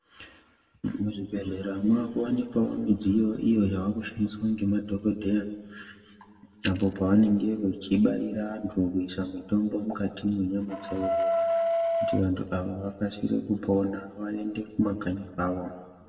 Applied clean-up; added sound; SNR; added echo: none; Wind instrument, woodwind instrument; 1 dB; reverberation time 1.4 s.